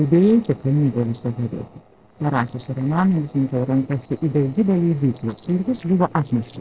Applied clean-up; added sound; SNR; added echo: neural separator model SepFormer DNS4.